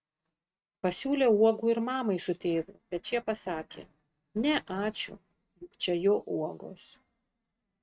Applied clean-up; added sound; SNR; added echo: neural mask model RNNoise.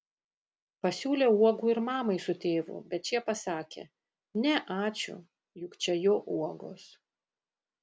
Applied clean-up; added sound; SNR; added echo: none; none; none; none.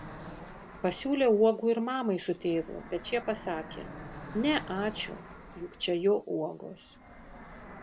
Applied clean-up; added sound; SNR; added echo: none; Fixed-wing aircraft, airplane; 15 dB; none.